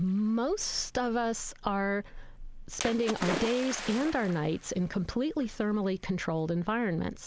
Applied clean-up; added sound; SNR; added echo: none; Splash, splatter; 12 dB; none.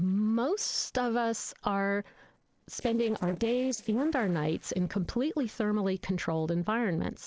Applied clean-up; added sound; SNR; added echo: neural separator model SepFormer DNS4.